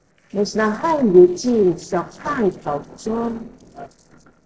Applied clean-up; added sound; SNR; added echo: neural separator model SepFormer DNS4.